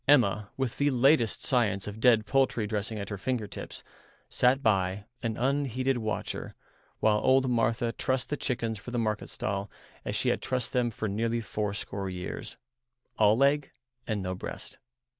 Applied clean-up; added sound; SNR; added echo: none; none; none; none.